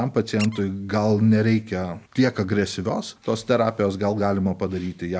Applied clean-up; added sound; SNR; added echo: none; Squeak; 18 dB; none.